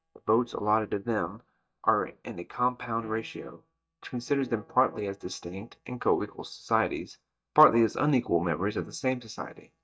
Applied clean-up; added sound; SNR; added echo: neural mask model DeepFilterNet 3.